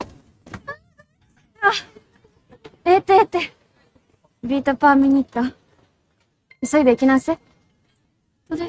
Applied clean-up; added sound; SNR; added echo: neural mask model RNNoise.